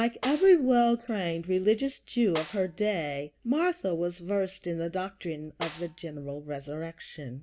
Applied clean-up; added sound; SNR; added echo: none; Snare drum; 15 dB; none.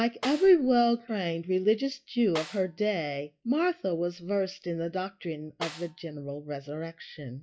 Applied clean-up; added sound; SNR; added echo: classical method log-MMSE.